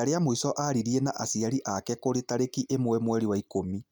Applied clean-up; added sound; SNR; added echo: none; none; none; none.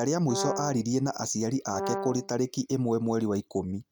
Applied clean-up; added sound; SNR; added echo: none; Brass instrument; 6 dB; none.